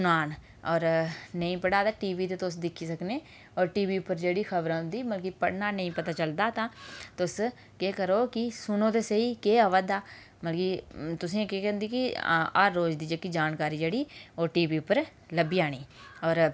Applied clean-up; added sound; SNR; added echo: none; none; none; none.